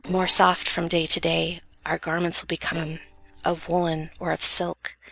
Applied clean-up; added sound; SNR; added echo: neural separator model SepFormer DNS4.